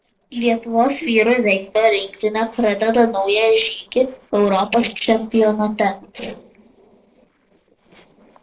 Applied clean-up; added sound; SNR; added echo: neural separator model SepFormer DNS4.